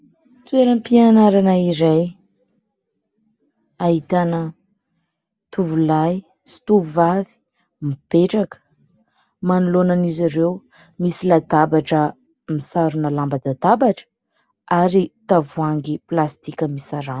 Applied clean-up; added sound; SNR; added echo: none; none; none; none.